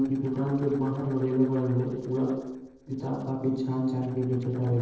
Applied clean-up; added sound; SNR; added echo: neural separator model SepFormer DNS4.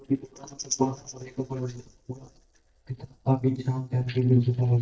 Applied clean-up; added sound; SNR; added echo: neural mask model DeepFilterNet 3.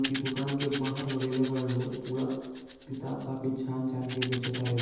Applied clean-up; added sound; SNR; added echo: none; Rattle / Rattle (instrument); -2 dB; reverberation time 1.1 s.